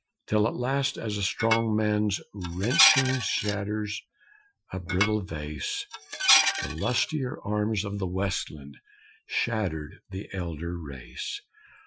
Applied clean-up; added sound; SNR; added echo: classical method Wiener filter.